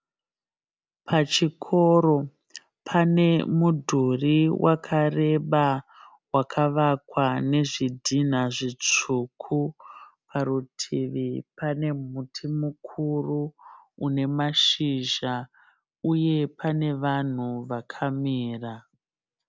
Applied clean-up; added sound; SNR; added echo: none; none; none; none.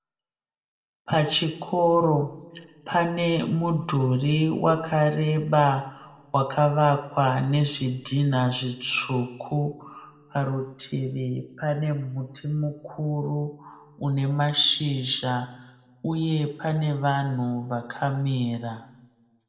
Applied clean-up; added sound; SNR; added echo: none; none; none; reverberation time 0.7 s.